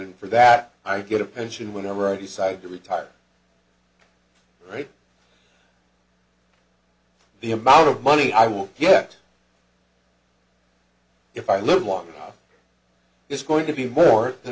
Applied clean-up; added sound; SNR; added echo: none; none; none; none.